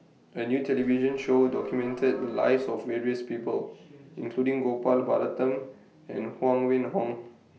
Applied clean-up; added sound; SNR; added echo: none; Livestock, farm animals, working animals; 20 dB; none.